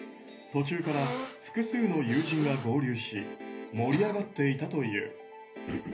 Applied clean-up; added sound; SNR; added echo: none; Cough; 12 dB; reverberation time 0.3 s.